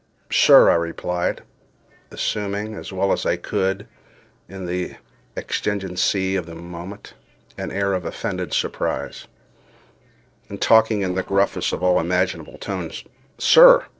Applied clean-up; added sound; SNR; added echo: neural separator model SepFormer DNS4.